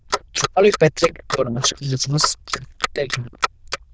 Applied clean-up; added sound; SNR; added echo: neural diffusion model UNIVERSE++.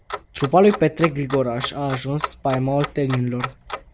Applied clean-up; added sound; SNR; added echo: none; Clock; 11 dB; none.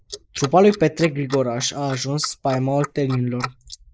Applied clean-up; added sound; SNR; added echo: neural mask model Resemble Enhance denoiser.